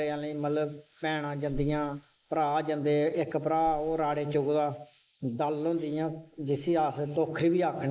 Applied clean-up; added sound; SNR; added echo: neural mask model Resemble Enhance denoiser.